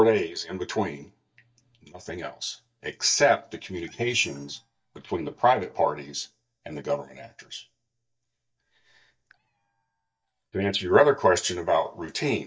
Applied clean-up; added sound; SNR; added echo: neural mask model DeepFilterNet 3.